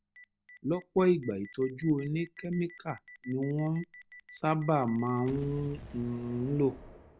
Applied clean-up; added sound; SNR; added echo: none; Boom; 19 dB; none.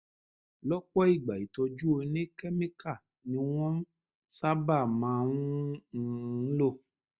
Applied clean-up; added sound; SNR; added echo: none; none; none; none.